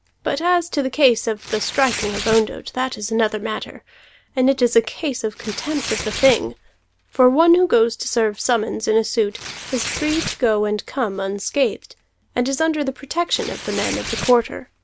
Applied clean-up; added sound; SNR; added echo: none; Tearing; 13 dB; none.